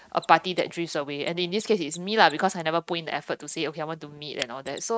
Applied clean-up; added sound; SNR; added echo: neural mask model RNNoise.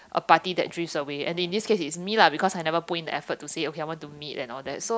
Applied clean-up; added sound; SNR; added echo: none; none; none; none.